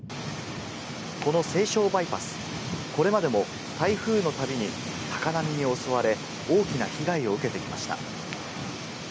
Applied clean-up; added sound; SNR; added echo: none; none; none; none.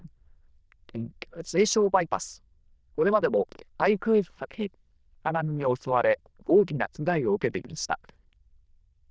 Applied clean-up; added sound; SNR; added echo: neural diffusion model UNIVERSE++.